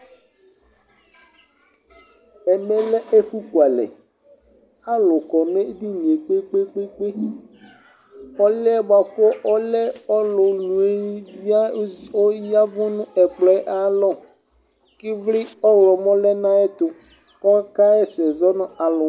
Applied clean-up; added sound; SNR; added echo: none; none; none; none.